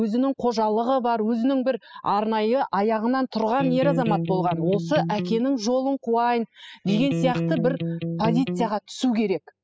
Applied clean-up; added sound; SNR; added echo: classical method spectral subtraction.